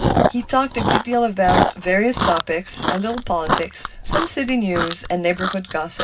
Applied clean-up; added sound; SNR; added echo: none; Chewing, mastication; 2 dB; reverberation time 0.4 s.